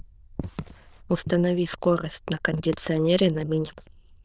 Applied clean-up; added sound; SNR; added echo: neural diffusion model UNIVERSE++.